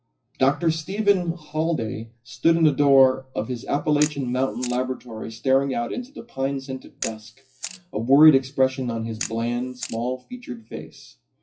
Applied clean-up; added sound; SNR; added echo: classical method WPE with log-MMSE.